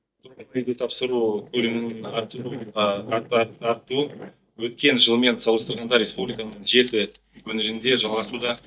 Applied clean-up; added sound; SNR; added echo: neural mask model DeepFilterNet 3.